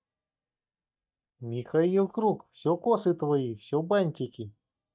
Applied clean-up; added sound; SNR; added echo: neural mask model DeepFilterNet 3.